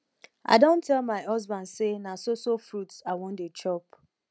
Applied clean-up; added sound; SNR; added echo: none; none; none; none.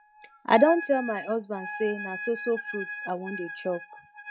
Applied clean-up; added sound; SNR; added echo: classical method log-MMSE.